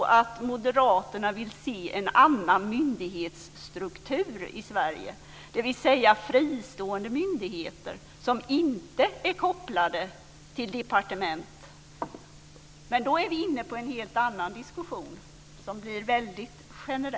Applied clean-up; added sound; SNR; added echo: none; none; none; none.